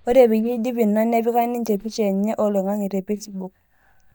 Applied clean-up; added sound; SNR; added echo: neural mask model DeepFilterNet 3.